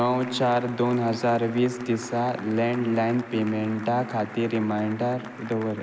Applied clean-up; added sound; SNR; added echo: none; Applause / Cheering; 17 dB; none.